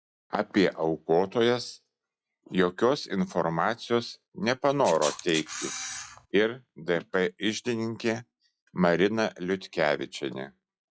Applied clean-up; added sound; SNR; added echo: classical method log-MMSE.